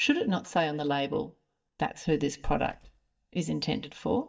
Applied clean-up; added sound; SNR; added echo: neural mask model DeepFilterNet 3.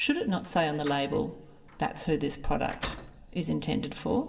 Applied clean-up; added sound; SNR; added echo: none; Slam; 16 dB; reverberation time 1.7 s.